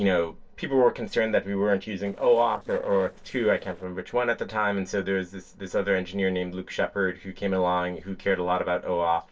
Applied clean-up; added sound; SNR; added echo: neural separator model SepFormer DNS4.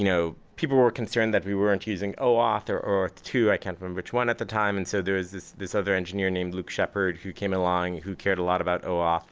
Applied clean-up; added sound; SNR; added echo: none; none; none; none.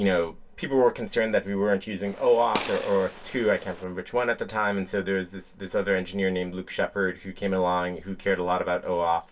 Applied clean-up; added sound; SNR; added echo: none; Gunshot, gunfire; 12 dB; reverberation time 0.1 s.